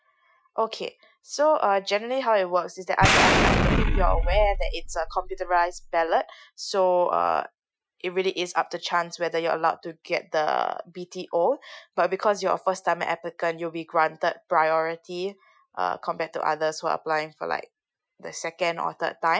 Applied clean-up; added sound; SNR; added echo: classical method Wiener filter.